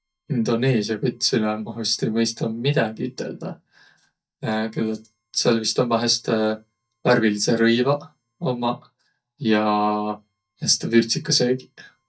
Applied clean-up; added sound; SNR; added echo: neural mask model DeepFilterNet 3.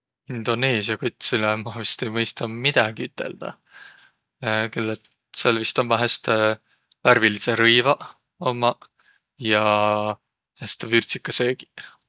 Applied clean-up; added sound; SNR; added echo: none; none; none; none.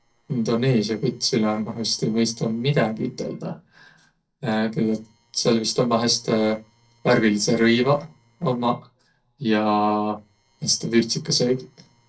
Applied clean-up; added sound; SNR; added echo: neural separator model SepFormer DNS4.